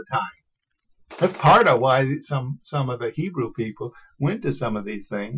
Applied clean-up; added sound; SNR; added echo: classical method Wiener filter.